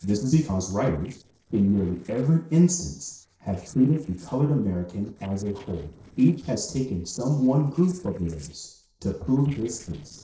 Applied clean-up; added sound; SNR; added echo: neural separator model SepFormer DNS4.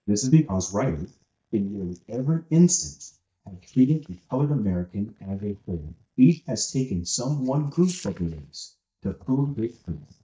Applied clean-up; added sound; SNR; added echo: neural mask model DeepFilterNet 3.